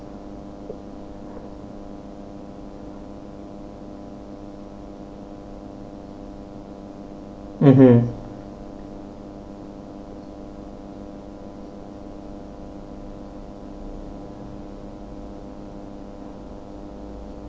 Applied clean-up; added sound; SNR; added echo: none; none; none; none.